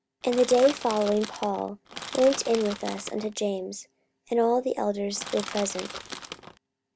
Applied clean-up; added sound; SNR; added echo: none; Crushing; 11 dB; none.